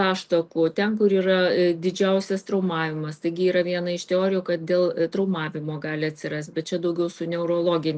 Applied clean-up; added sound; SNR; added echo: none; none; none; none.